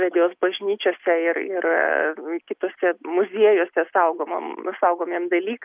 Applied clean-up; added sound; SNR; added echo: none; none; none; none.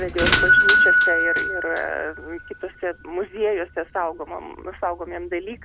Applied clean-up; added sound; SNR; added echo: none; Doorbell; -5 dB; none.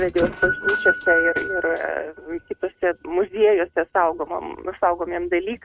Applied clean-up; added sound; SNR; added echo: neural mask model RNNoise.